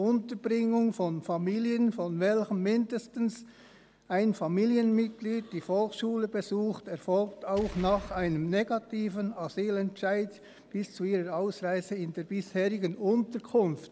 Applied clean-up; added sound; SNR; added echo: none; Boom; 18 dB; none.